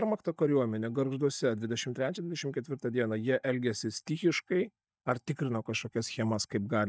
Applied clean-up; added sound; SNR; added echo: neural mask model DeepFilterNet 3.